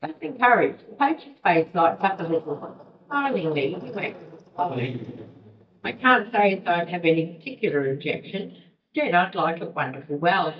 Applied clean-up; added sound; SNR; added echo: neural mask model DeepFilterNet 3.